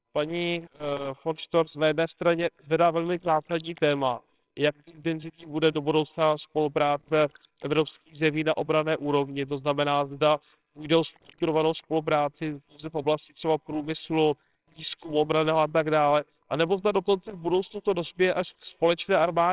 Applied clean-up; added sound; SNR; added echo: neural separator model SepFormer WHAMR!.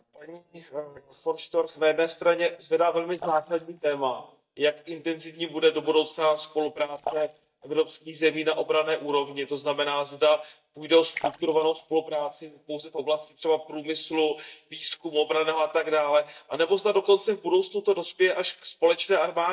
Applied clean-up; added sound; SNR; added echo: neural mask model DeepFilterNet 3.